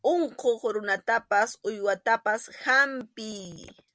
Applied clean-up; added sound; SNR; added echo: none; none; none; none.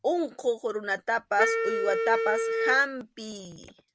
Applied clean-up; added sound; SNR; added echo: none; Wind instrument, woodwind instrument; 0 dB; none.